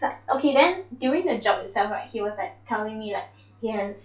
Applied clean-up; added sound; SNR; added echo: classical method log-MMSE.